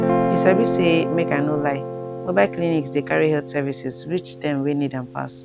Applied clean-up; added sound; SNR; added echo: none; Guitar; 3 dB; none.